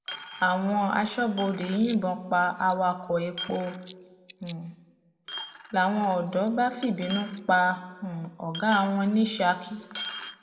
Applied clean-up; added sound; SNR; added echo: none; Coin (dropping); 11 dB; reverberation time 1.1 s.